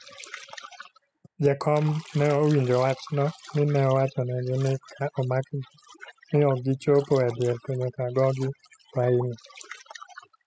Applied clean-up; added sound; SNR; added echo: classical method spectral subtraction.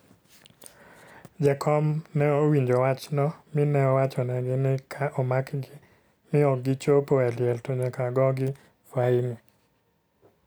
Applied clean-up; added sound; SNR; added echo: none; none; none; none.